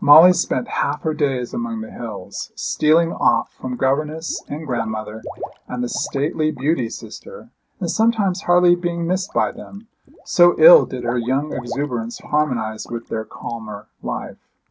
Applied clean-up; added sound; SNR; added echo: none; Water / Liquid; 19 dB; none.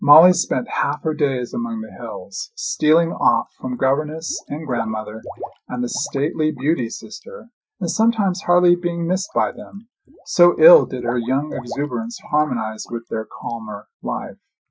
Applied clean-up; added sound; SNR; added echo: classical method Wiener filter.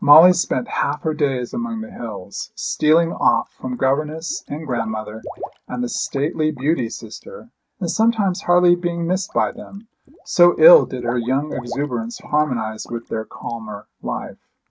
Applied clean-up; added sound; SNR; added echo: neural mask model RNNoise.